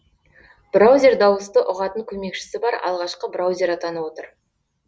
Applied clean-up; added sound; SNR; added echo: none; none; none; none.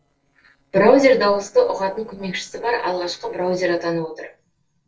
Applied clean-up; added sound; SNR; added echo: neural separator model SepFormer DNS4.